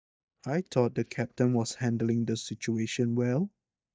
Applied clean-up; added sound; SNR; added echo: neural mask model DeepFilterNet 3.